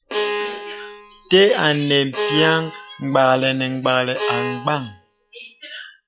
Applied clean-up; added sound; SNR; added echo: classical method log-MMSE.